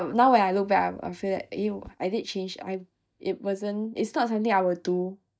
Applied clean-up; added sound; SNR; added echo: neural mask model DeepFilterNet 3.